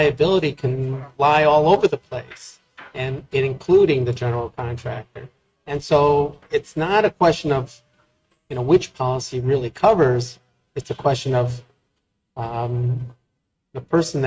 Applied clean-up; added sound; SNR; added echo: neural mask model RNNoise.